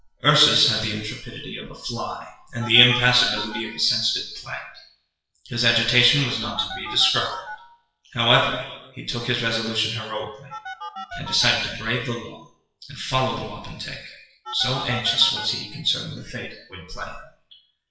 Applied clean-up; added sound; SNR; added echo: classical method WPE with log-MMSE.